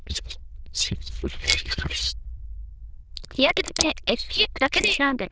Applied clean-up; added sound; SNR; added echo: neural diffusion model UNIVERSE++.